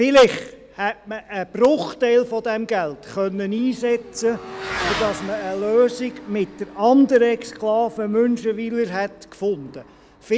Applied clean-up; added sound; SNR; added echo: none; Motorcycle / Accelerating, revving, vroom; 16 dB; none.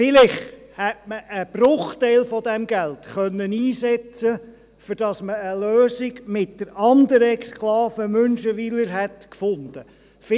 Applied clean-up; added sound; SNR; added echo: none; none; none; none.